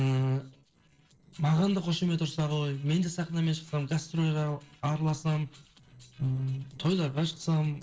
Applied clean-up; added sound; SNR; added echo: neural separator model SepFormer DNS4.